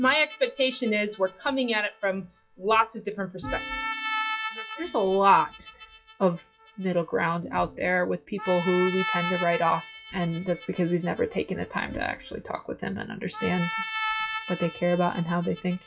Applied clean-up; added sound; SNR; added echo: classical method WPE with log-MMSE.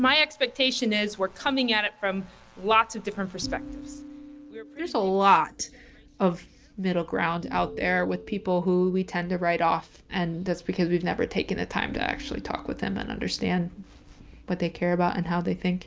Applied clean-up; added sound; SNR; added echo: none; none; none; none.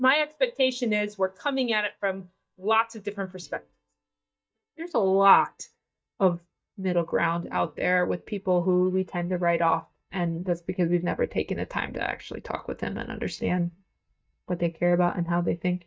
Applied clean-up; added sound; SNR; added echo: neural mask model DeepFilterNet 3.